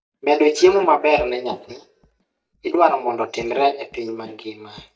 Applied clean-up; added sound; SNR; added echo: neural mask model DeepFilterNet 3.